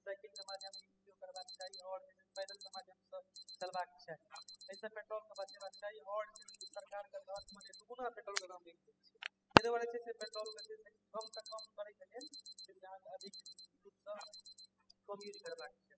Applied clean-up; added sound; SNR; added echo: classical method spectral subtraction.